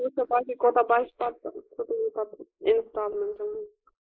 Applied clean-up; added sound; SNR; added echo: neural mask model Resemble Enhance denoiser.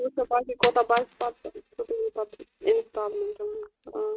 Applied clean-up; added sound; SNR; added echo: neural mask model RNNoise.